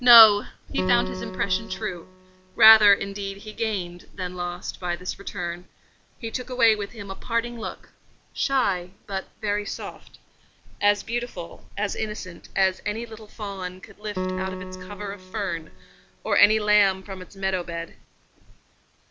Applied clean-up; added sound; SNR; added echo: none; Piano; 9 dB; none.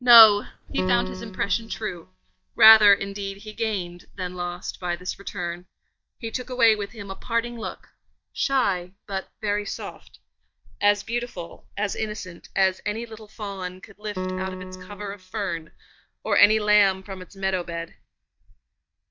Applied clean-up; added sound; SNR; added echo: neural mask model DeepFilterNet 3.